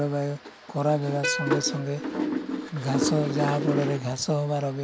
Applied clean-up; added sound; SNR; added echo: none; Plucked string instrument; 11 dB; none.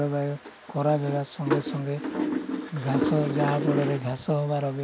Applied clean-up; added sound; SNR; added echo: none; none; none; none.